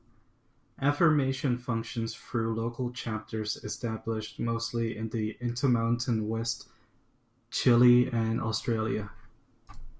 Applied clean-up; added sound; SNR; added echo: none; none; none; none.